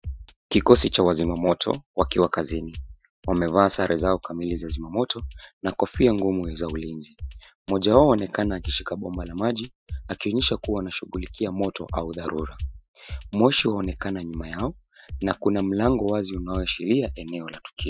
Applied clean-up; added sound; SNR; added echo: classical method Wiener filter.